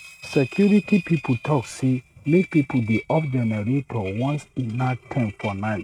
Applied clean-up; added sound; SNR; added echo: neural mask model RNNoise.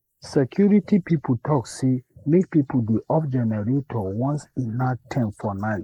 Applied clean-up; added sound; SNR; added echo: neural mask model Resemble Enhance denoiser.